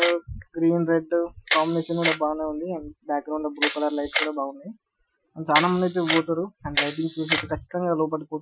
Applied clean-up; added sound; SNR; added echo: classical method Wiener filter.